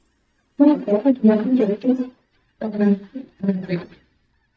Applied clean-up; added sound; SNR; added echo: neural mask model DeepFilterNet 3.